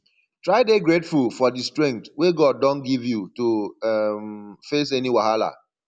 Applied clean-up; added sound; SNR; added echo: none; none; none; none.